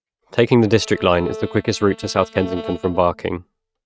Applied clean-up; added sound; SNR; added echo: neural mask model RNNoise.